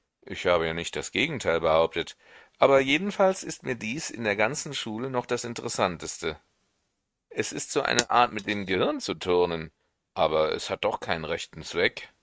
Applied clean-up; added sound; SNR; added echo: neural mask model RNNoise.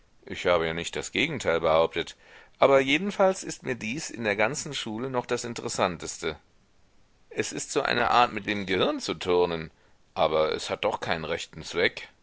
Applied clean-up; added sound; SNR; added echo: neural separator model SepFormer DNS4.